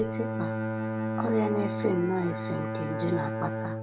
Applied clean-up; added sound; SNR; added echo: none; Bowed string instrument; 0 dB; none.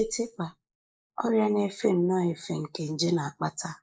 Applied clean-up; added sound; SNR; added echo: neural mask model Resemble Enhance denoiser.